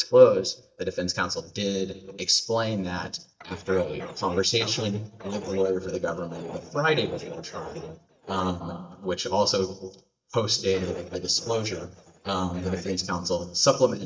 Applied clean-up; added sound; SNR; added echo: neural mask model DeepFilterNet 3.